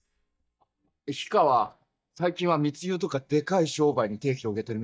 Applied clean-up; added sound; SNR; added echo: neural mask model DeepFilterNet 3.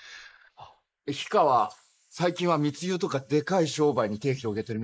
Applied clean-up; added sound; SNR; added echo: neural mask model Resemble Enhance denoiser.